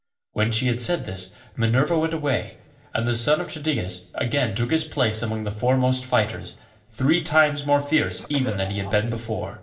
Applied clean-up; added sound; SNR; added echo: neural separator model SepFormer DNS4.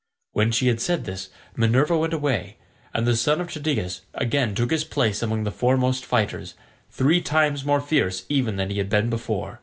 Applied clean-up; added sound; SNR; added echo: none; none; none; none.